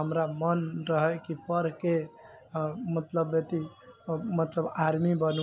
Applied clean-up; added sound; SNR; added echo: none; none; none; none.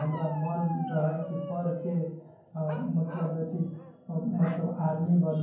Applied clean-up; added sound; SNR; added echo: none; Bark; 13 dB; reverberation time 0.9 s.